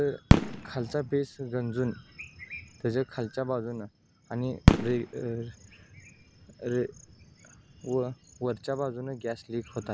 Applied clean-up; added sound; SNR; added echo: none; Fireworks; -3 dB; none.